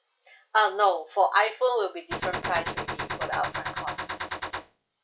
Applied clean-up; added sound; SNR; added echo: classical method log-MMSE.